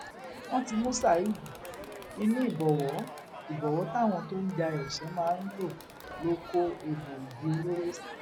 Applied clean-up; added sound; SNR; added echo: none; Crowd; 12 dB; none.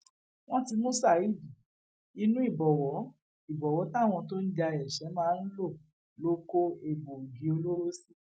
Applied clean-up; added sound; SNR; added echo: none; none; none; none.